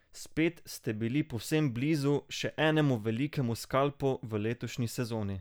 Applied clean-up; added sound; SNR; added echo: none; none; none; none.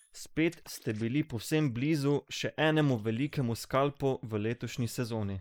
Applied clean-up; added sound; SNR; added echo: neural mask model Resemble Enhance denoiser.